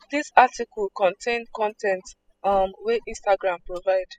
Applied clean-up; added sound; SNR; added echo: classical method spectral subtraction.